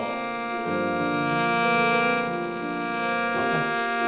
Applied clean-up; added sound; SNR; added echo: none; Bowed string instrument; -4 dB; reverberation time 1.2 s.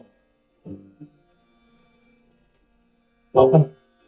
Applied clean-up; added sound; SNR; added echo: neural mask model DeepFilterNet 3.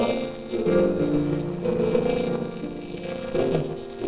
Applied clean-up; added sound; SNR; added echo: neural separator model SepFormer DNS4.